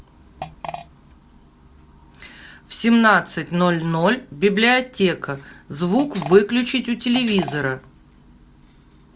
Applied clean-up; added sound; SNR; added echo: none; Fart; 15 dB; none.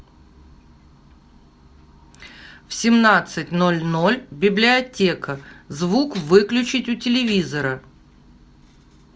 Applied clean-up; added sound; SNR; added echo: none; none; none; none.